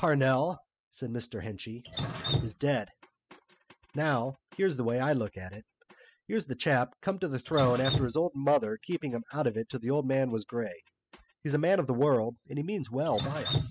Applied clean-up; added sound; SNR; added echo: classical method spectral subtraction.